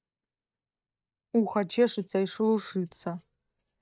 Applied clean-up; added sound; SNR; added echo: neural mask model DeepFilterNet 3.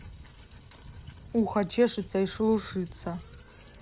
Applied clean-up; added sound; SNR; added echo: none; Rain; 17 dB; none.